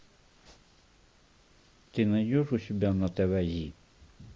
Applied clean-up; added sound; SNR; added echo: none; none; none; none.